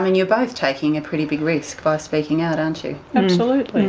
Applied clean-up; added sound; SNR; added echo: none; none; none; none.